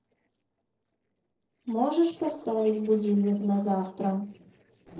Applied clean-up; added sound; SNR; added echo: neural separator model SepFormer DNS4.